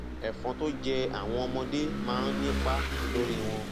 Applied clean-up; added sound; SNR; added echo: none; Engine / Vehicle; 0 dB; none.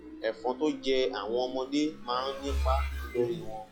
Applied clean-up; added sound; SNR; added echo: classical method log-MMSE.